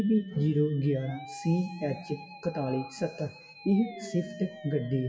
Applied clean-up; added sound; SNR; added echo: classical method WPE with log-MMSE.